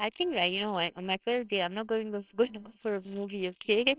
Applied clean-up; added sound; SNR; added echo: neural separator model SepFormer WHAMR!.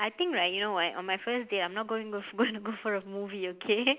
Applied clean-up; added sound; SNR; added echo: none; none; none; none.